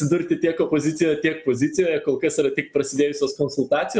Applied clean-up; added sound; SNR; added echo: none; none; none; none.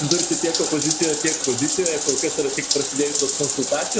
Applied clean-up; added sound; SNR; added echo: none; Bathtub (filling or washing); 0 dB; none.